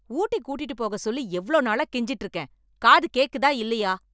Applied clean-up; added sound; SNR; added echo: none; none; none; none.